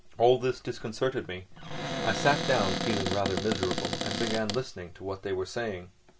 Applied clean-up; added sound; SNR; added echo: none; Cupboard open or close; 2 dB; none.